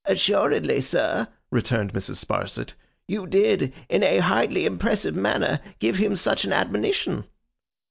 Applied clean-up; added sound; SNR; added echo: none; none; none; none.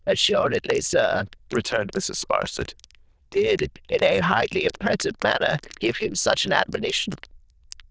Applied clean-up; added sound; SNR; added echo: neural diffusion model UNIVERSE++.